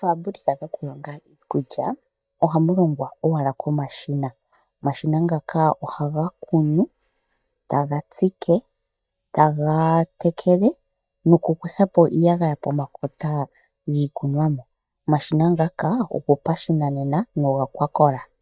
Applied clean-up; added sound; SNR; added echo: neural mask model DeepFilterNet 3.